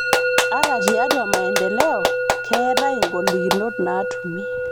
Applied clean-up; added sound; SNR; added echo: none; Musical instrument + Clapping; -3 dB; none.